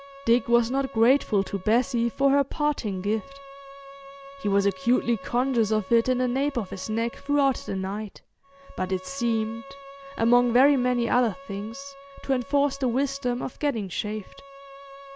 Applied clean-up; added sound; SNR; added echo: none; Bowed string instrument; 19 dB; none.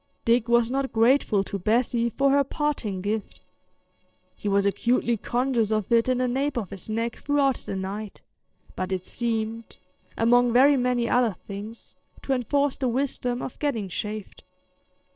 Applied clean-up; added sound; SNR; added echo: neural separator model SepFormer DNS4.